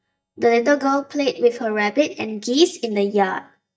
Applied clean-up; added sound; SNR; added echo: neural mask model DeepFilterNet 3.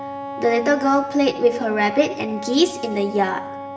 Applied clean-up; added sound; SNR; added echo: none; Wind instrument, woodwind instrument; 11 dB; reverberation time 0.8 s.